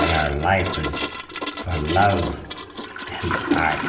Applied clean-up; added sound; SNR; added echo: none; Toilet flush / Gurgling; 4 dB; reverberation time 0.7 s.